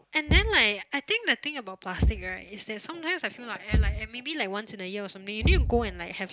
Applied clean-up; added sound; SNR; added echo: none; Thump, thud; 0 dB; none.